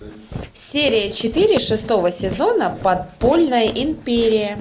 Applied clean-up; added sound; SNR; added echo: none; Walk, footsteps; 14 dB; none.